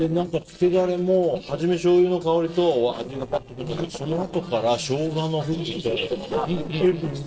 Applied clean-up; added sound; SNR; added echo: neural separator model SepFormer DNS4.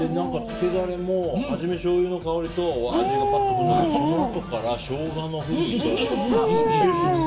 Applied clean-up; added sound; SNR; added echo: none; Dog; 1 dB; reverberation time 2.4 s.